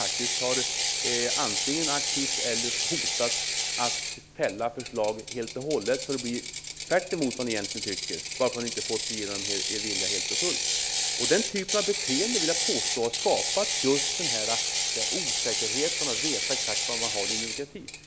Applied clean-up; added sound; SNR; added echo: none; Ratchet, pawl; -2 dB; none.